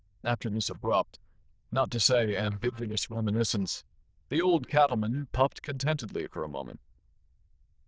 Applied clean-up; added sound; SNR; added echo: neural diffusion model UNIVERSE++.